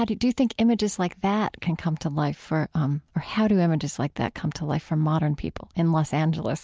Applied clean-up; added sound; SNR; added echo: none; none; none; none.